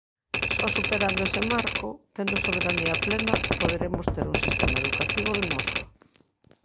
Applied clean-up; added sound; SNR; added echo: none; Knock + Typewriter; -4 dB; none.